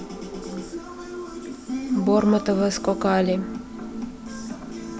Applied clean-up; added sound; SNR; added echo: none; none; none; none.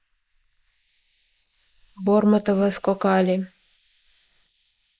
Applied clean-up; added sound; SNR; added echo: neural mask model Resemble Enhance denoiser.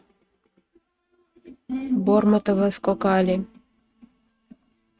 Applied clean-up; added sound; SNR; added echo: neural mask model RNNoise.